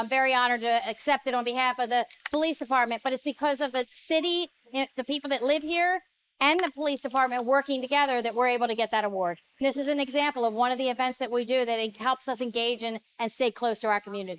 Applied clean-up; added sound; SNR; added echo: neural mask model Resemble Enhance denoiser.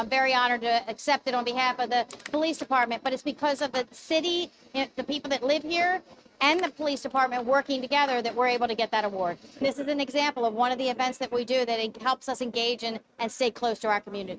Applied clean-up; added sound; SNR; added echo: neural mask model RNNoise.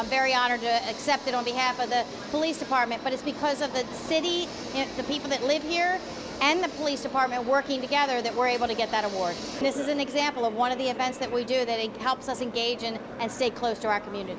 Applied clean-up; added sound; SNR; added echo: none; none; none; none.